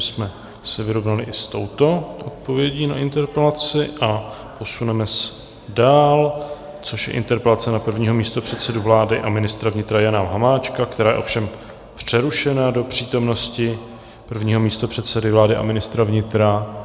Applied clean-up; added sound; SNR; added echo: none; none; none; none.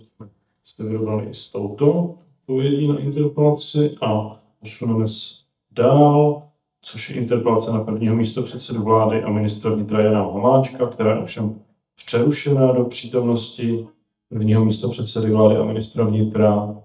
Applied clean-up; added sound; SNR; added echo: neural mask model DeepFilterNet 3.